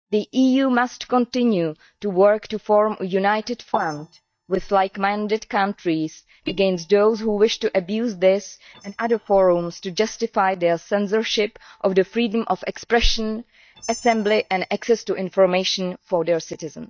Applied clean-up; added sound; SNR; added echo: neural mask model DeepFilterNet 3.